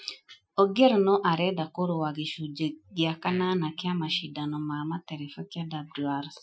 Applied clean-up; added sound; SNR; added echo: classical method Wiener filter.